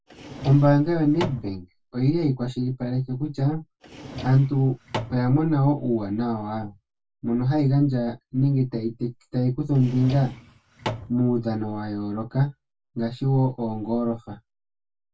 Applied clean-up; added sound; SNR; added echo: none; Drawer open or close; 12 dB; reverberation time 0.1 s.